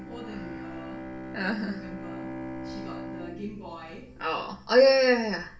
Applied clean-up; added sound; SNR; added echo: none; Bowed string instrument; 12 dB; reverberation time 0.2 s.